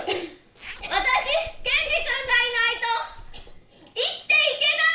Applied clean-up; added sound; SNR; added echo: none; Zipper (clothing); 18 dB; reverberation time 0.4 s.